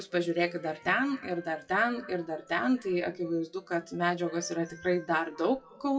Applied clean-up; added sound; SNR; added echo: classical method WPE with log-MMSE.